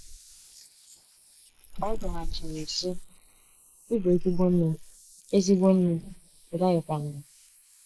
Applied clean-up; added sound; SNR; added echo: neural mask model Resemble Enhance denoiser.